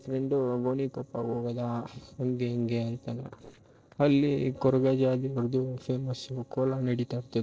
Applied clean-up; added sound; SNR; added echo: neural separator model SepFormer DNS4.